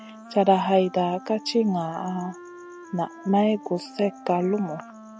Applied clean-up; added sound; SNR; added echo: none; Wind instrument, woodwind instrument; 18 dB; none.